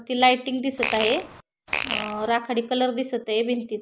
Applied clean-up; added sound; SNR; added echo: none; Fart; 4 dB; none.